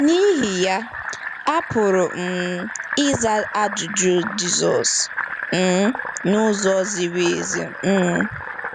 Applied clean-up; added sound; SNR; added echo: none; Fill (with liquid); 9 dB; none.